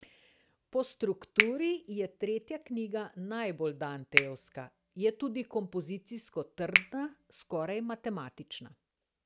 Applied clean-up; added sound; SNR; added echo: none; Finger snapping; 0 dB; none.